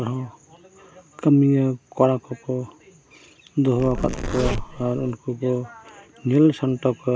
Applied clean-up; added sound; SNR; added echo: none; Zipper (clothing); 5 dB; none.